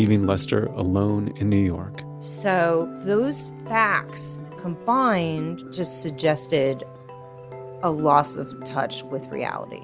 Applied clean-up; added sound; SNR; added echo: none; none; none; none.